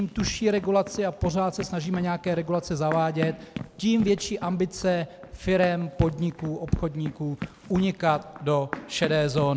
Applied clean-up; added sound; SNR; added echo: none; Run; 14 dB; none.